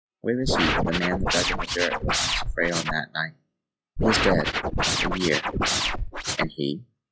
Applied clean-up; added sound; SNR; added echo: classical method log-MMSE.